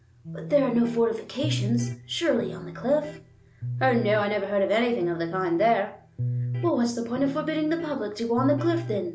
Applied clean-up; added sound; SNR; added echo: none; Electric guitar; 9 dB; none.